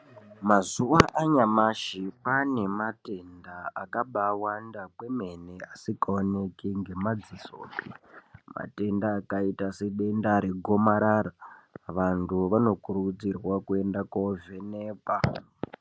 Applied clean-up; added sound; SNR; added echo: none; none; none; none.